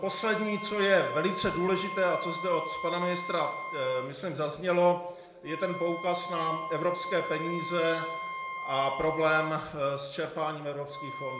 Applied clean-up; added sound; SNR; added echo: none; Wind instrument, woodwind instrument; 8 dB; reverberation time 0.7 s.